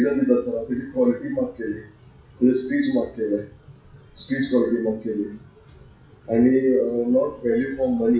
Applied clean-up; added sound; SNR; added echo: classical method WPE with log-MMSE.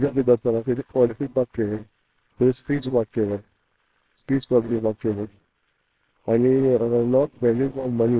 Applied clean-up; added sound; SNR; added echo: neural separator model SepFormer WHAMR!.